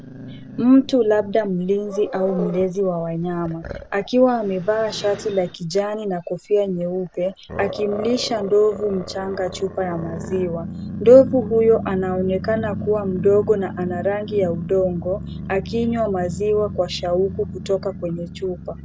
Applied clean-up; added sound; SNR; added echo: none; Growling; 11 dB; none.